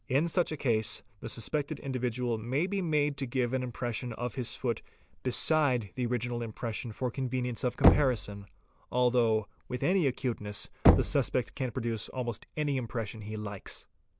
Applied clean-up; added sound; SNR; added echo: none; Knock; 0 dB; none.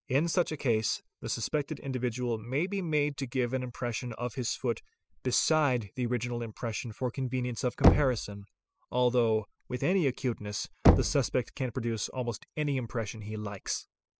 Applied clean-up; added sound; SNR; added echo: classical method spectral subtraction.